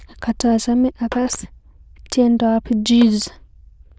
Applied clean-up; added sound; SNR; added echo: neural diffusion model UNIVERSE++.